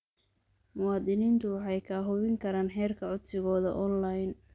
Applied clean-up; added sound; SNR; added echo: none; none; none; none.